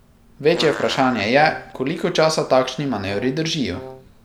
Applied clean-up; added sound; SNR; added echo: none; Brass instrument + Fart; 15 dB; none.